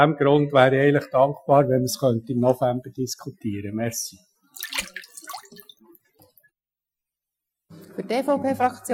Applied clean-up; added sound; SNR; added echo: classical method Wiener filter.